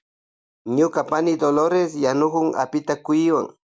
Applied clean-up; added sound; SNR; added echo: none; none; none; none.